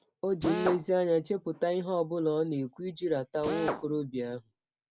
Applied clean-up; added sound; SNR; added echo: none; Drill; 10 dB; none.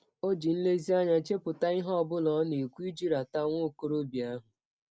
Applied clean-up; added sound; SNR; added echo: none; none; none; none.